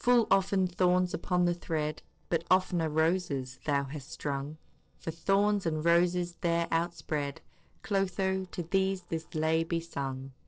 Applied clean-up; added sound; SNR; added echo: neural separator model SepFormer DNS4.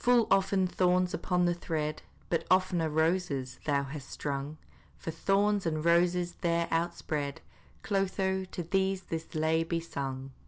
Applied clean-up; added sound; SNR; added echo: none; none; none; none.